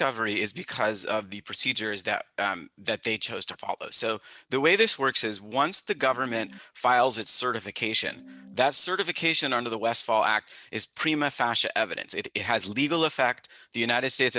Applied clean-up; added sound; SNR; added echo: neural separator model SepFormer DNS4.